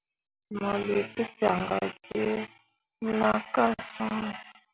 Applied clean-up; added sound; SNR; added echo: none; none; none; none.